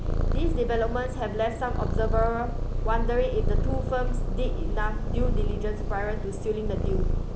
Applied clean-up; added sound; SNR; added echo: none; Purr; -4 dB; none.